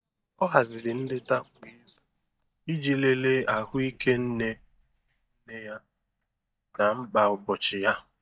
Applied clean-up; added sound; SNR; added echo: neural mask model DeepFilterNet 3.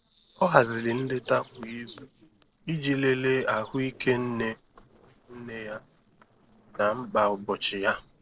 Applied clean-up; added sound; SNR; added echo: neural separator model SepFormer DNS4.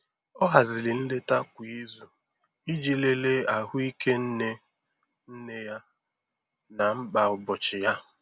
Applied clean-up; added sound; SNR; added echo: none; none; none; none.